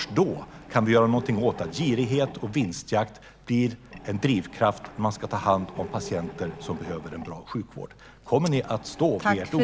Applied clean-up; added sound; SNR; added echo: none; Mechanisms; 16 dB; none.